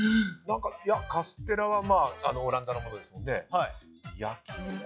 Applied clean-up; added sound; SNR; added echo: classical method log-MMSE.